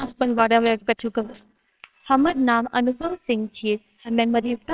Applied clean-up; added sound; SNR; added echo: neural separator model SepFormer WHAMR!.